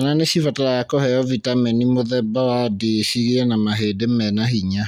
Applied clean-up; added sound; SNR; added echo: none; none; none; none.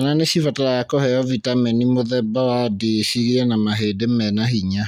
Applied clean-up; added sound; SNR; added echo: neural mask model Resemble Enhance denoiser.